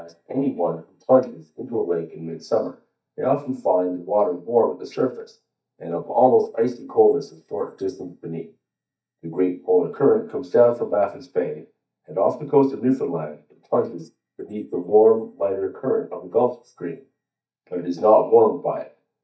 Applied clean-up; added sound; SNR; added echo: neural mask model DeepFilterNet 3.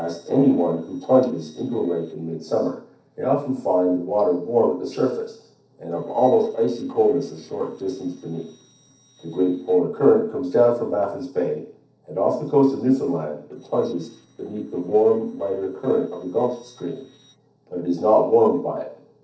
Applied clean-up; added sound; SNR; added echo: neural separator model SepFormer DNS4.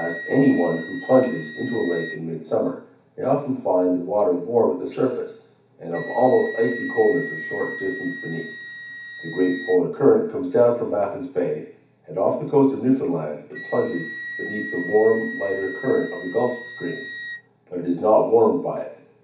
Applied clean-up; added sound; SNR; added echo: none; Wind instrument, woodwind instrument; 14 dB; reverberation time 0.7 s.